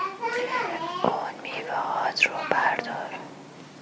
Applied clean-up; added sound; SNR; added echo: none; none; none; none.